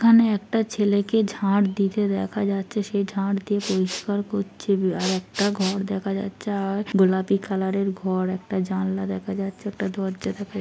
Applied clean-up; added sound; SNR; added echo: none; Respiratory sounds; 13 dB; none.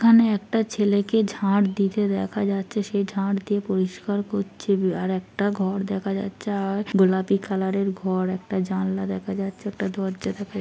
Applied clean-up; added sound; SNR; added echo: none; none; none; none.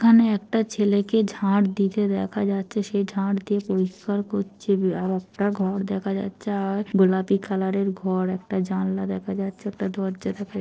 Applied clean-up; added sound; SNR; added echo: neural separator model SepFormer DNS4.